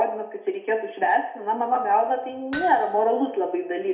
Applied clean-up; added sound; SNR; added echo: none; Hammer; 15 dB; reverberation time 0.5 s.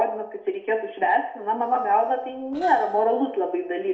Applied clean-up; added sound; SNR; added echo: neural separator model SepFormer DNS4.